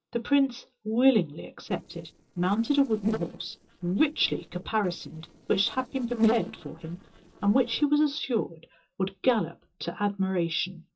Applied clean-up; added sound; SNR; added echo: neural separator model SepFormer DNS4.